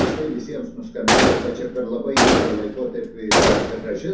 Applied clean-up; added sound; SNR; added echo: none; Gunshot, gunfire; -5 dB; reverberation time 0.6 s.